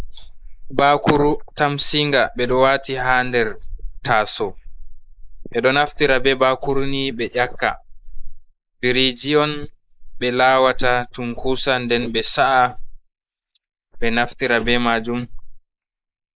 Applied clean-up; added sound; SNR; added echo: neural mask model Resemble Enhance denoiser.